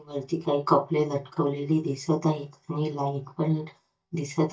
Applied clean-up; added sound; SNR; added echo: neural mask model DeepFilterNet 3.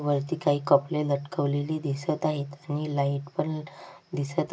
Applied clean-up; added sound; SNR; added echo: none; none; none; none.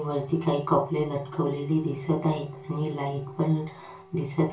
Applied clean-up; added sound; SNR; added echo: none; Siren / Dog; 19 dB; reverberation time 0.2 s.